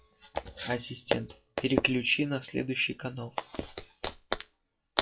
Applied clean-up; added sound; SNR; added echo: classical method WPE with log-MMSE.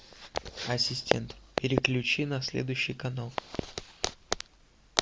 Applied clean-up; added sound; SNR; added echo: none; none; none; none.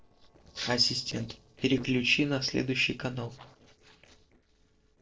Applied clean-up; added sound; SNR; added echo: neural separator model SepFormer DNS4.